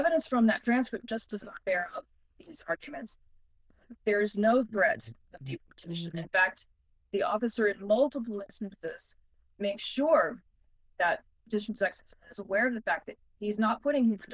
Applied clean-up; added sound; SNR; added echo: neural diffusion model UNIVERSE++.